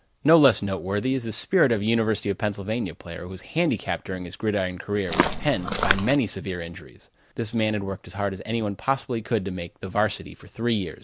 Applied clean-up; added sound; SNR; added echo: none; Walk, footsteps; 0 dB; none.